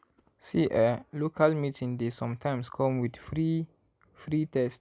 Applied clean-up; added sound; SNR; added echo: none; none; none; none.